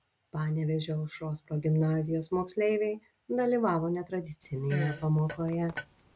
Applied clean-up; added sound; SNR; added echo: none; Fart; 11 dB; none.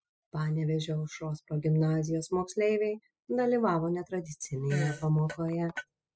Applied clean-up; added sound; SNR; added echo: classical method spectral subtraction.